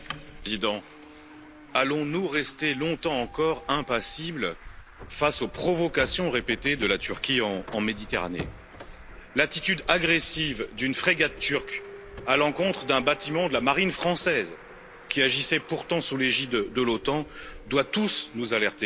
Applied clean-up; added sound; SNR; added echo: none; Traffic noise, roadway noise + Printer; 16 dB; none.